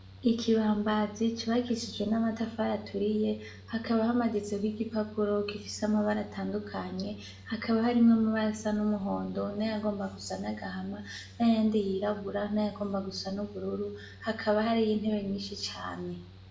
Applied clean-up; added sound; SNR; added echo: none; Mechanical fan; 20 dB; reverberation time 0.5 s.